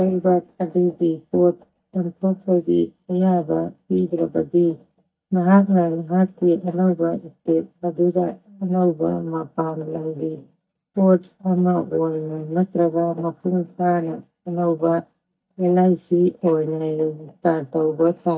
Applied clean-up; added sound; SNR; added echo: neural mask model DeepFilterNet 3.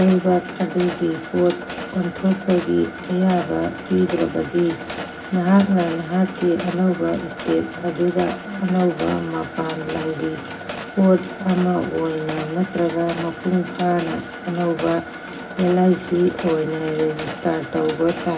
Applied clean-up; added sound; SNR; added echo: none; Mechanisms; 11 dB; reverberation time 0.4 s.